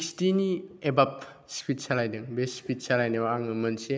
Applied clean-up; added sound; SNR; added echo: none; none; none; none.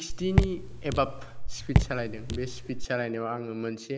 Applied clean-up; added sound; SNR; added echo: none; Raindrop / Drip; -4 dB; none.